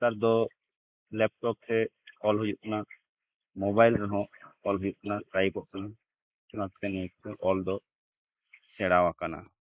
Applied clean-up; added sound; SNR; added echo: neural mask model Resemble Enhance denoiser.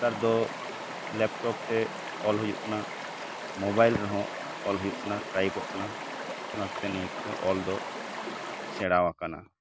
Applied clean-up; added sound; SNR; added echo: none; Stream; 6 dB; none.